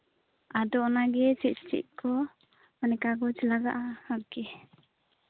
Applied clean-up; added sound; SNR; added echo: none; none; none; none.